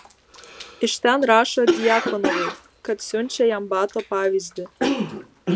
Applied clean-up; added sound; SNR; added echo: none; Cough; 5 dB; none.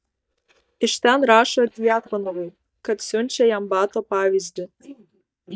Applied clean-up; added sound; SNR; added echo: neural mask model DeepFilterNet 3.